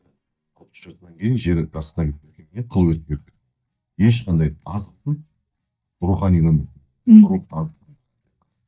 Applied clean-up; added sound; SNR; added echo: neural mask model DeepFilterNet 3.